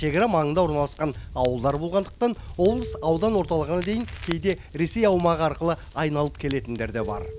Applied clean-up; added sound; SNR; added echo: none; Marimba, xylophone + Crackle; 18 dB; none.